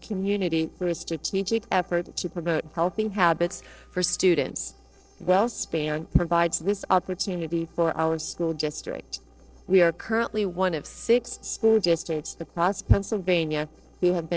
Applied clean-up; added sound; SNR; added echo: neural separator model SepFormer DNS4.